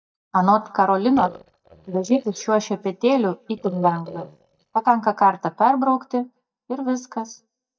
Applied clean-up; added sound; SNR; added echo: neural mask model DeepFilterNet 3.